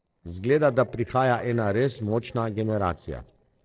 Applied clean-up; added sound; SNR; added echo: neural separator model SepFormer DNS4.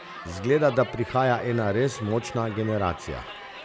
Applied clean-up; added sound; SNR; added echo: none; Crowd; 14 dB; none.